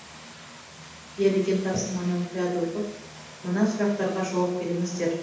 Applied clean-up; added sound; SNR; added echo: none; Vehicle; 17 dB; reverberation time 0.8 s.